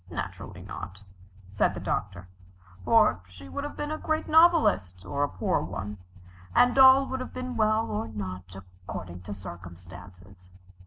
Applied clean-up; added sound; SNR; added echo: none; none; none; none.